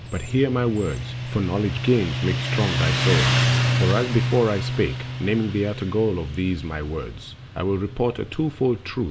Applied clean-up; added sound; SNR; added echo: none; Motorcycle; 1 dB; none.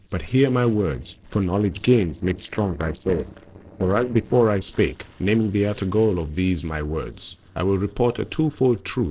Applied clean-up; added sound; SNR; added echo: neural separator model SepFormer DNS4.